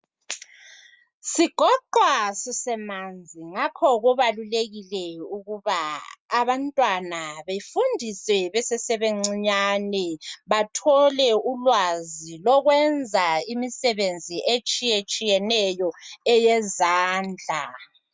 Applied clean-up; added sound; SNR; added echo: none; none; none; none.